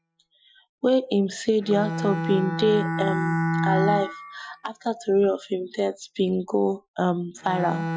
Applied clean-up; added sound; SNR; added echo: classical method Wiener filter.